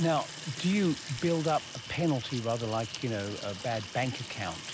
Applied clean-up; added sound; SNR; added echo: none; Sink (filling or washing) / Water tap, faucet; 11 dB; none.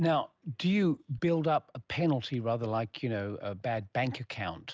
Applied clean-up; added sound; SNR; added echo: none; none; none; none.